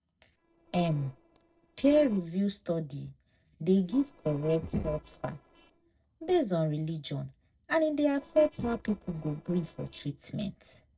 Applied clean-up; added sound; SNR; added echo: neural separator model SepFormer DNS4.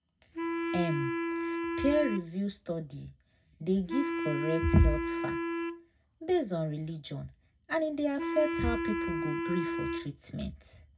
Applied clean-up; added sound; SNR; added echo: none; Wind instrument, woodwind instrument; 2 dB; reverberation time 0.4 s.